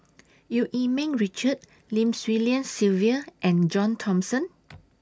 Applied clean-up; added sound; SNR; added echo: none; none; none; none.